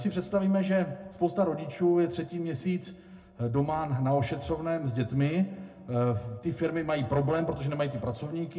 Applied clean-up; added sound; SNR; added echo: none; none; none; reverberation time 0.2 s.